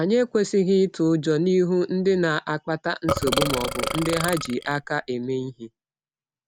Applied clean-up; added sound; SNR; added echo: none; Burping, eructation; 4 dB; none.